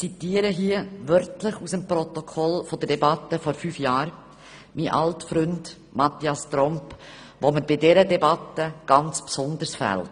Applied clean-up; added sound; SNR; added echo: none; none; none; none.